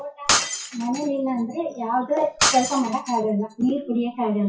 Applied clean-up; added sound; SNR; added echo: classical method WPE with log-MMSE.